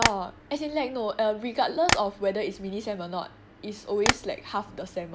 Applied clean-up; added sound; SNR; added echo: none; Tap; 2 dB; none.